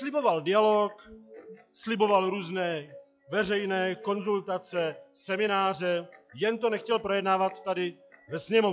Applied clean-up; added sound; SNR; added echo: classical method log-MMSE.